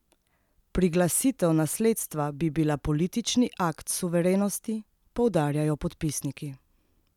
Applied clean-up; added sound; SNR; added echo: none; none; none; none.